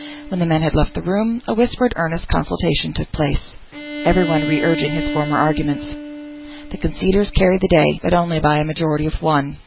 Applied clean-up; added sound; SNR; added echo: none; Bowed string instrument; 11 dB; none.